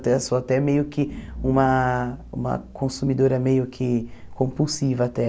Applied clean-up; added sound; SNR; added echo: none; none; none; none.